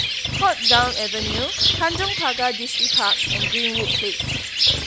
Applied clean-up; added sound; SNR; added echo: none; Bird; -4 dB; none.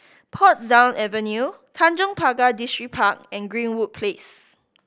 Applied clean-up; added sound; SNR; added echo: none; none; none; none.